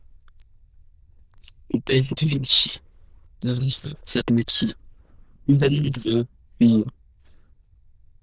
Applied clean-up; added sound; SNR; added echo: neural diffusion model UNIVERSE++.